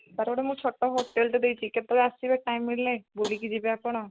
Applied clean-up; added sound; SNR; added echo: none; Tap; 18 dB; none.